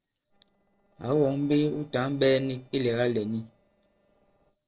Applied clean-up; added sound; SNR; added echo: neural separator model SepFormer DNS4.